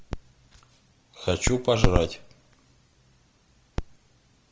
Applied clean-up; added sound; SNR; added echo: none; none; none; none.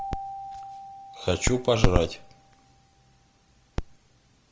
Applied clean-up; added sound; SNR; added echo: none; Keyboard (musical); 15 dB; none.